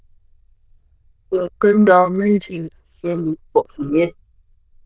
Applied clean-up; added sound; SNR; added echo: neural diffusion model UNIVERSE++.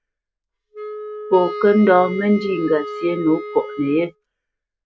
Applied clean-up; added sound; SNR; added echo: none; Wind instrument, woodwind instrument; 11 dB; none.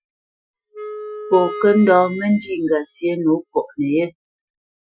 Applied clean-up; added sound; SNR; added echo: classical method Wiener filter.